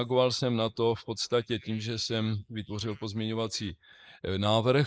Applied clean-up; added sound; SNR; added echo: neural mask model Resemble Enhance denoiser.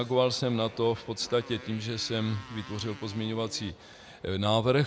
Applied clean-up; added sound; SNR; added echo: none; Motorcycle; 19 dB; none.